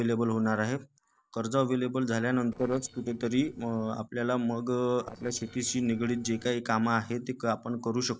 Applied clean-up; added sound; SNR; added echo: neural separator model SepFormer DNS4.